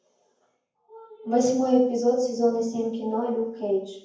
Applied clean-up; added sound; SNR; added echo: none; none; none; reverberation time 0.9 s.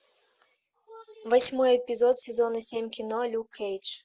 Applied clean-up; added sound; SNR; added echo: none; none; none; none.